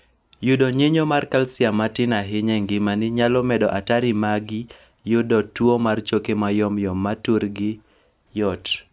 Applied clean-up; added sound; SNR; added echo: none; none; none; none.